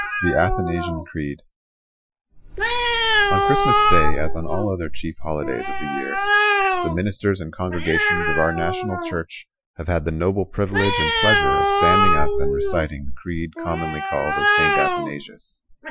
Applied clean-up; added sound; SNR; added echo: classical method Wiener filter.